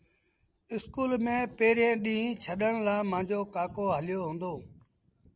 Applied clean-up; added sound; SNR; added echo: none; none; none; none.